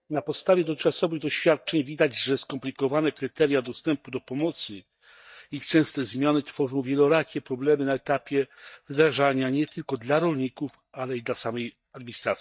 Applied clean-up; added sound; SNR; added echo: neural mask model DeepFilterNet 3.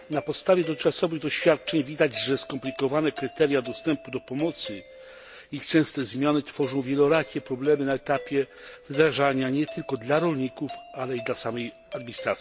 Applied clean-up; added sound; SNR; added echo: none; Doorbell; 17 dB; none.